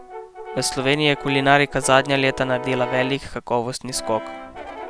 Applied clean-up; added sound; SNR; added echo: none; Brass instrument; 11 dB; none.